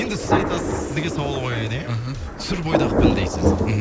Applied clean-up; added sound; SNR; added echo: none; Thunder; -3 dB; none.